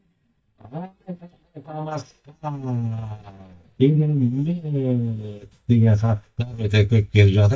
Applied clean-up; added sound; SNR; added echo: neural mask model DeepFilterNet 3.